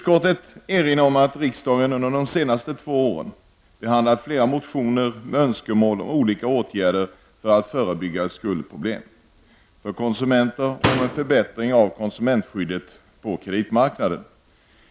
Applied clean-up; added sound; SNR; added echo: none; Slam; 4 dB; none.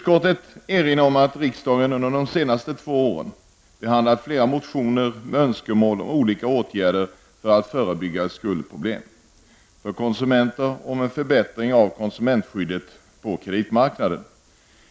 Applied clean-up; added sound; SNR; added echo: none; none; none; none.